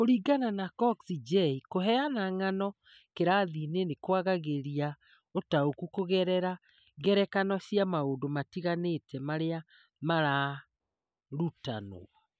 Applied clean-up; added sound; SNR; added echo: none; none; none; none.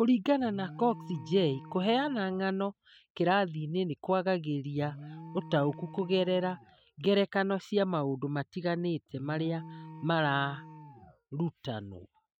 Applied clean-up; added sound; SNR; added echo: neural mask model RNNoise.